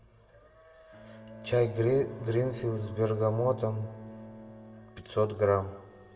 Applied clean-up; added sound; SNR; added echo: none; Bowed string instrument; 17 dB; reverberation time 1.0 s.